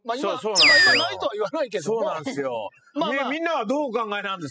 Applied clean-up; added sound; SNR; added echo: classical method spectral subtraction.